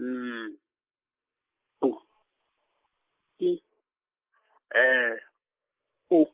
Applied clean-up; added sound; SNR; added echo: neural mask model Resemble Enhance denoiser.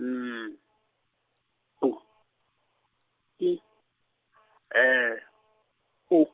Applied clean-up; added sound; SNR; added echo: none; none; none; none.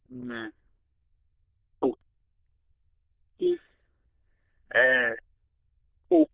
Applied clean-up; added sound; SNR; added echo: neural diffusion model UNIVERSE++.